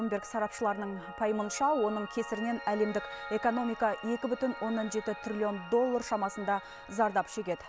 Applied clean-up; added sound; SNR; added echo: none; Piano; 13 dB; none.